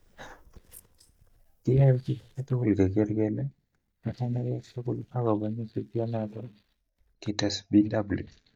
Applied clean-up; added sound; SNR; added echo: neural mask model DeepFilterNet 3.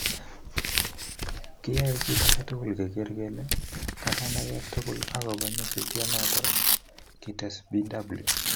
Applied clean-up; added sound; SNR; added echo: none; Tearing; -4 dB; none.